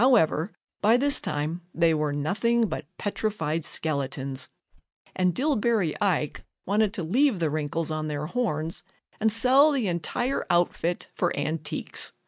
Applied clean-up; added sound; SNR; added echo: neural mask model RNNoise.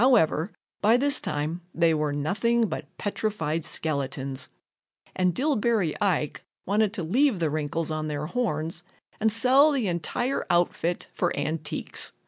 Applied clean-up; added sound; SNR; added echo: none; none; none; none.